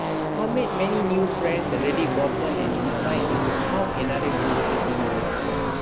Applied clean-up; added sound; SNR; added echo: none; Car passing by / Race car, auto racing; -3 dB; none.